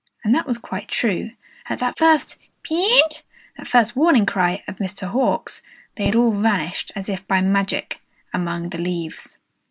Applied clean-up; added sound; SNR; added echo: neural mask model Resemble Enhance denoiser.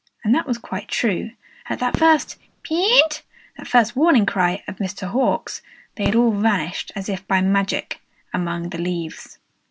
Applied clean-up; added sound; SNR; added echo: none; Fireworks; 16 dB; none.